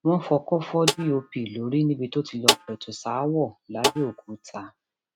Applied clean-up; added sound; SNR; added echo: neural mask model RNNoise.